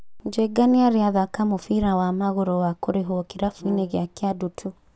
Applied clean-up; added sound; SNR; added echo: none; Brass instrument; 17 dB; none.